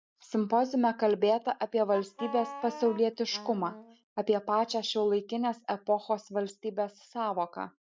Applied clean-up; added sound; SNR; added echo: none; Wind instrument, woodwind instrument; 13 dB; none.